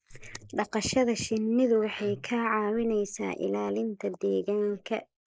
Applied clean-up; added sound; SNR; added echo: neural mask model Resemble Enhance denoiser.